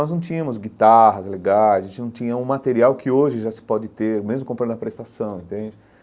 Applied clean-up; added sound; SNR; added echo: none; none; none; none.